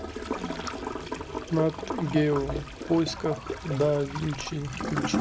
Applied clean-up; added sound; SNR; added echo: none; Toilet flush / Gurgling; 5 dB; none.